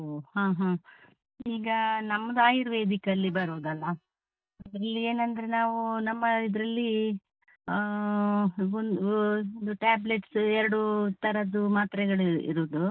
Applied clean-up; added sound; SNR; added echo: neural mask model DeepFilterNet 3.